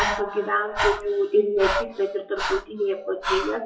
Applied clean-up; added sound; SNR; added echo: classical method WPE with log-MMSE.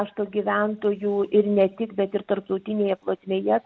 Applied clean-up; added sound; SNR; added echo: none; none; none; none.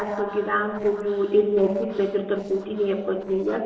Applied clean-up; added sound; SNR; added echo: neural separator model SepFormer DNS4.